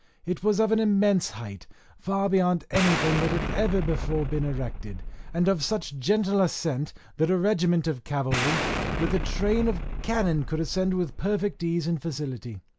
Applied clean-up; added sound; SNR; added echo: none; Explosion; 4 dB; none.